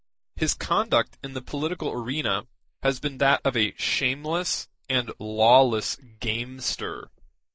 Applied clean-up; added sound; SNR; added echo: neural mask model Resemble Enhance denoiser.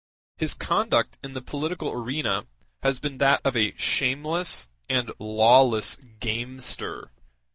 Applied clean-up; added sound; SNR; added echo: neural mask model DeepFilterNet 3.